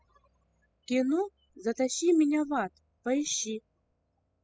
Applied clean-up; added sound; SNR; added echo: classical method spectral subtraction.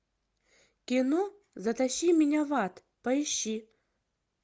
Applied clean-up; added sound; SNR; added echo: none; none; none; none.